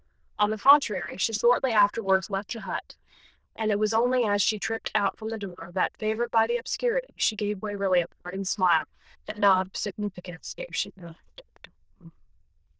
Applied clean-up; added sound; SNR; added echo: neural diffusion model UNIVERSE++.